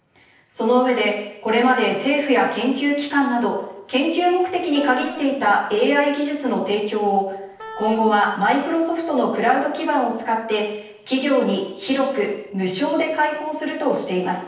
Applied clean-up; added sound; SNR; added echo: neural separator model SepFormer DNS4.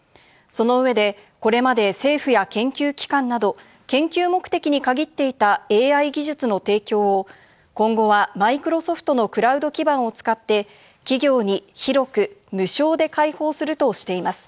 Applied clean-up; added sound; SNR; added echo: none; none; none; none.